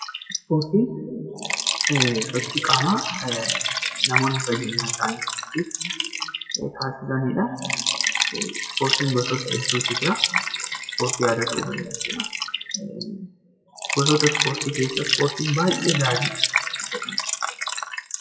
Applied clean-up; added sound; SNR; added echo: classical method WPE with log-MMSE.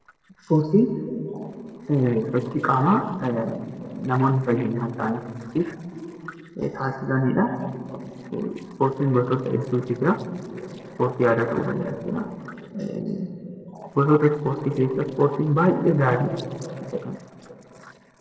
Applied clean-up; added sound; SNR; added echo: neural separator model SepFormer DNS4.